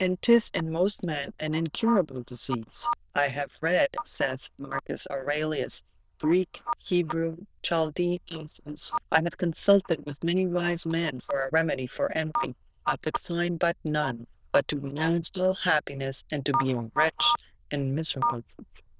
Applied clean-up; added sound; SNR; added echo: neural diffusion model UNIVERSE++.